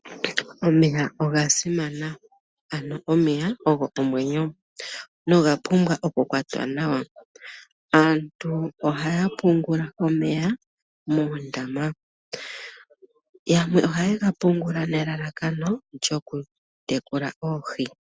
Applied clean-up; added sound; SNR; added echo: none; none; none; none.